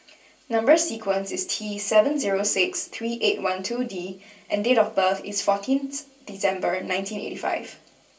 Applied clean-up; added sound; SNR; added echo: none; none; none; reverberation time 0.3 s.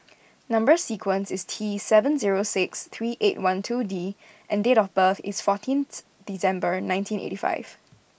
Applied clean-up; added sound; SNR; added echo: none; none; none; none.